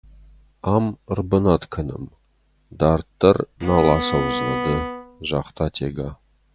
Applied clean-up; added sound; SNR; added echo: none; Bowed string instrument; 4 dB; none.